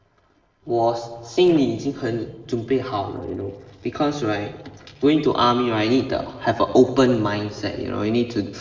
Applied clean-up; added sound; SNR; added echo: neural separator model SepFormer DNS4.